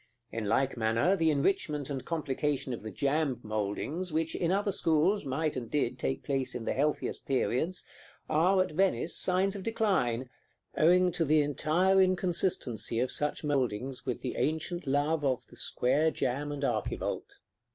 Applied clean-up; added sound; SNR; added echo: none; none; none; none.